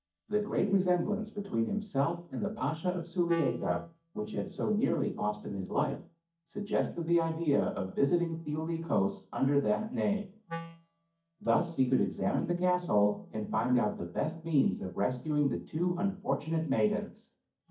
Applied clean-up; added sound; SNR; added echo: neural mask model DeepFilterNet 3.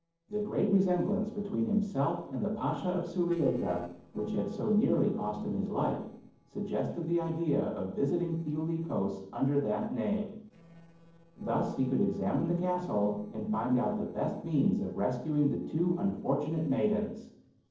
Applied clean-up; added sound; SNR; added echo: neural separator model SepFormer DNS4.